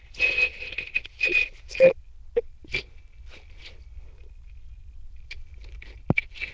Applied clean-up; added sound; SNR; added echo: neural diffusion model UNIVERSE++.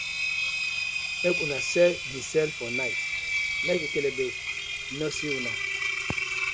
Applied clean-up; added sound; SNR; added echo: none; Engine; 0 dB; none.